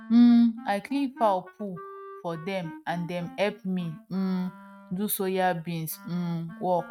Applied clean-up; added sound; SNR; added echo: neural mask model RNNoise.